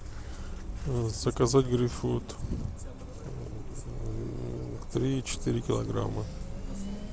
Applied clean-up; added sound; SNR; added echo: none; none; none; none.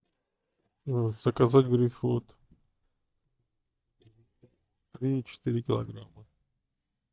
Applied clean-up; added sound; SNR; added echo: neural mask model DeepFilterNet 3.